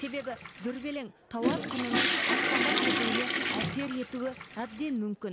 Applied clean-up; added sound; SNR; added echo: none; Toilet flush / Water; -4 dB; none.